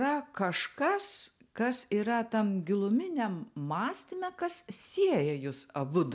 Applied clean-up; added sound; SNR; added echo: none; none; none; none.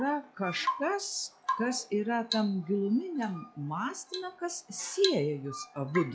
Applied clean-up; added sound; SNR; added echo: classical method log-MMSE.